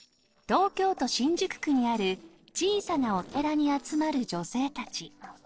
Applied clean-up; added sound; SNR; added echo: neural separator model SepFormer DNS4.